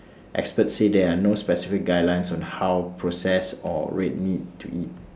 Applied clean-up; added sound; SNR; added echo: none; none; none; none.